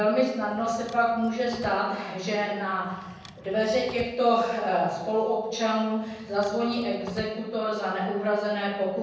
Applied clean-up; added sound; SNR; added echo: none; Drawer open or close; 20 dB; reverberation time 1.1 s.